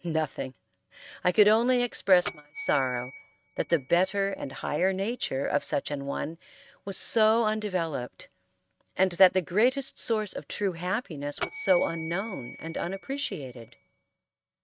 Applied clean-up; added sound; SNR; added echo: neural mask model RNNoise.